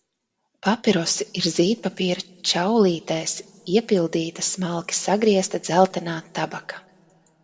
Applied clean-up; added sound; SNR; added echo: none; none; none; reverberation time 2.1 s.